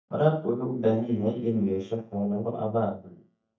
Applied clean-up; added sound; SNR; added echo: neural mask model DeepFilterNet 3.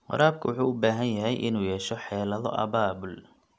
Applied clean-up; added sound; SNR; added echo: none; none; none; none.